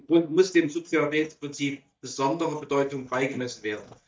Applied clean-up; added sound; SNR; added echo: neural mask model DeepFilterNet 3.